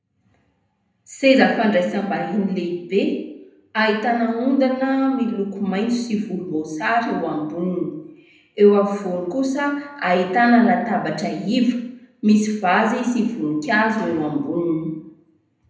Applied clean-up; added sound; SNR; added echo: none; none; none; reverberation time 0.7 s.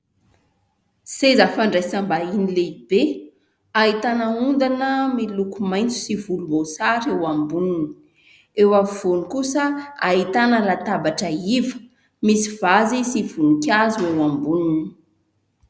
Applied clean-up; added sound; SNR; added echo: none; none; none; none.